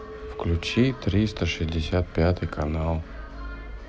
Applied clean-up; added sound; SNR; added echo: none; Chink, clink; 19 dB; none.